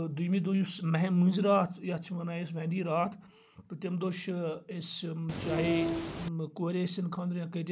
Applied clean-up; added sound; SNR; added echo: none; Train; 1 dB; none.